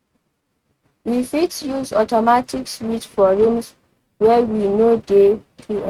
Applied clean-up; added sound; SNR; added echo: neural mask model RNNoise.